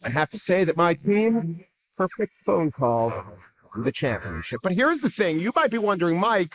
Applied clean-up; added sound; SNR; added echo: neural mask model Resemble Enhance denoiser.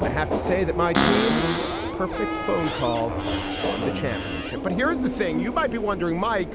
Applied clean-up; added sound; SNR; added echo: none; Subway, metro, underground + Cupboard open or close; 0 dB; none.